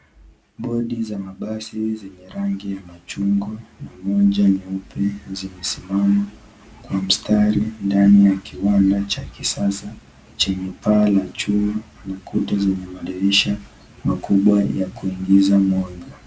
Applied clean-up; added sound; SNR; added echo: none; none; none; none.